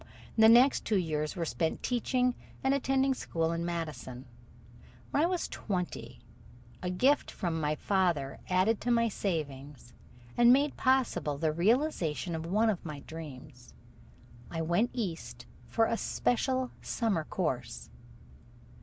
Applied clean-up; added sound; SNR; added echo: none; none; none; none.